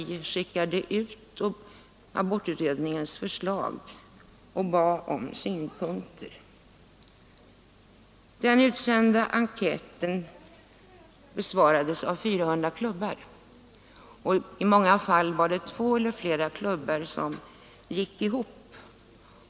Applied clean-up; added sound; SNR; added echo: none; none; none; none.